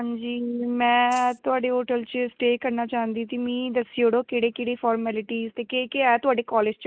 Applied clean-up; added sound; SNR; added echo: none; Rattle (instrument); 20 dB; none.